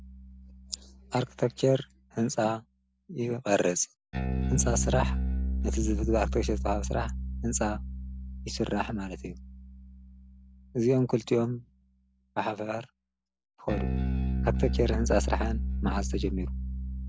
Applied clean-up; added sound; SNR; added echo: none; Bass guitar; 2 dB; none.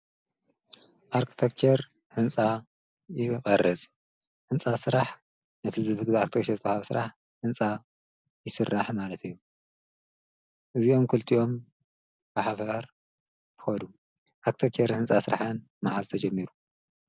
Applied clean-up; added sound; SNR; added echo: none; none; none; none.